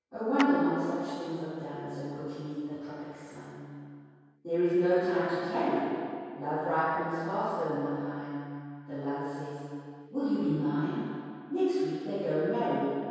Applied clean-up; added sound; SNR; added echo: none; Clapping; 12 dB; reverberation time 2.2 s.